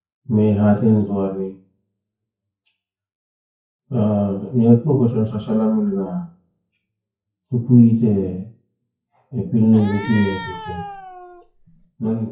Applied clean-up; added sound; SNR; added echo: classical method WPE with log-MMSE.